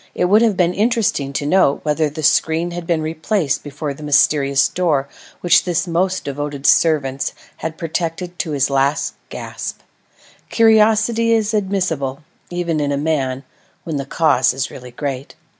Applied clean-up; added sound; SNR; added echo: none; none; none; none.